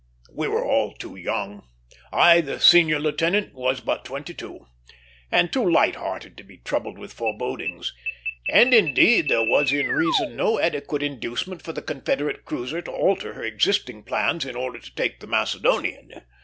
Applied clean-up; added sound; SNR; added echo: none; Alarm; 4 dB; none.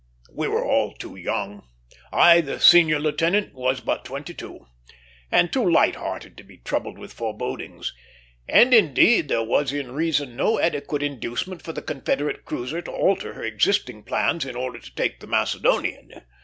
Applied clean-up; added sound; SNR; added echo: none; none; none; none.